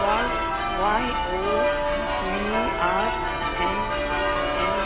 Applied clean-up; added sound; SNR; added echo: none; Church bell; -5 dB; none.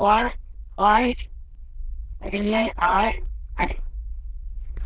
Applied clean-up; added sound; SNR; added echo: neural diffusion model UNIVERSE++.